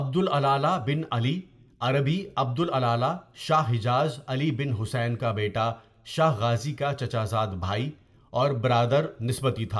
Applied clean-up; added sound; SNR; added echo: none; none; none; reverberation time 0.4 s.